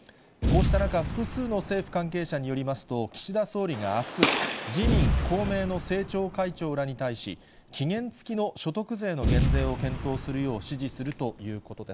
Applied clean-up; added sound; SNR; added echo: none; Boom + Gunshot, gunfire; 1 dB; none.